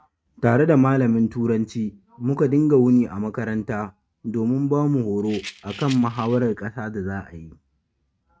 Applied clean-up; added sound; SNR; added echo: neural mask model RNNoise.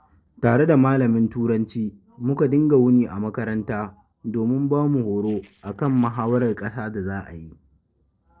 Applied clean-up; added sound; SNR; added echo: neural separator model SepFormer DNS4.